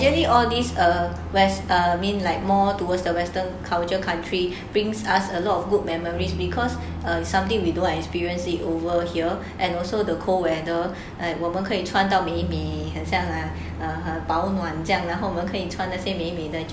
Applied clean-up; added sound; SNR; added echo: none; Bass guitar; 11 dB; none.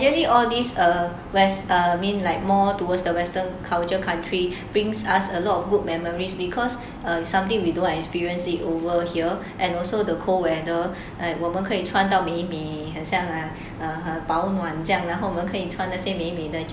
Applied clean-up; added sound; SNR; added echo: none; none; none; none.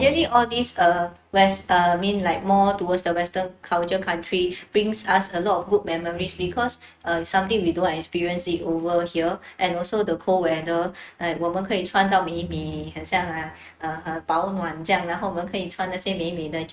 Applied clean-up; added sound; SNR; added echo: neural mask model RNNoise.